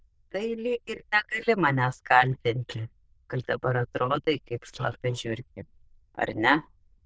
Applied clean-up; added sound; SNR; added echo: neural diffusion model UNIVERSE++.